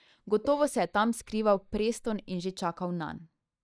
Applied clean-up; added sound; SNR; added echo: neural mask model DeepFilterNet 3.